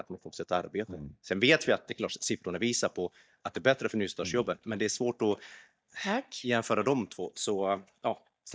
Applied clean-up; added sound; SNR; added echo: neural mask model DeepFilterNet 3.